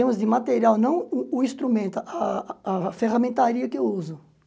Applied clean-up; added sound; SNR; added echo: none; none; none; none.